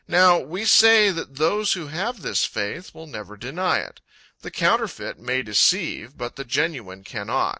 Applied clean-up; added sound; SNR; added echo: none; none; none; none.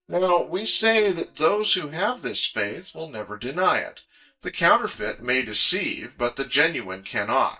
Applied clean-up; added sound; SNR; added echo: neural mask model DeepFilterNet 3.